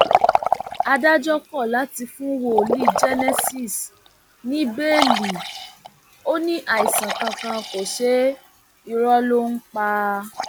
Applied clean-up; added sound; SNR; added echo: none; Liquid; 3 dB; none.